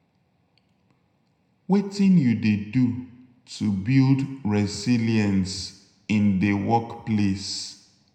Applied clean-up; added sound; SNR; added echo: none; none; none; reverberation time 0.7 s.